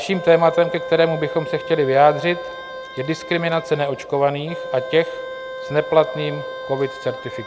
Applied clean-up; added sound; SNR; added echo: none; Wind instrument, woodwind instrument; 11 dB; none.